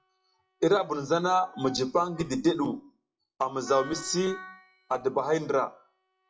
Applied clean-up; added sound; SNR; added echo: classical method WPE with log-MMSE.